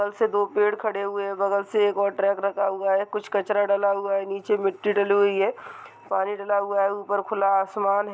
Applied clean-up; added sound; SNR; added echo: none; none; none; none.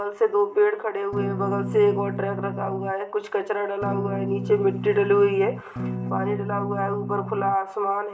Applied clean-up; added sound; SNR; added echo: none; Electric guitar / Strum; 6 dB; reverberation time 1.1 s.